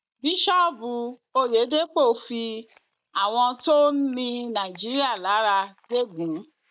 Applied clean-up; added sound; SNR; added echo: neural mask model DeepFilterNet 3.